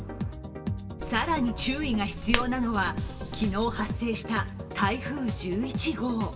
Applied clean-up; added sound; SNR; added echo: none; Hands; 6 dB; reverberation time 1.7 s.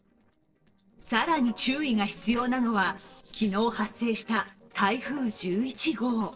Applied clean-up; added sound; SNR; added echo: neural separator model SepFormer DNS4.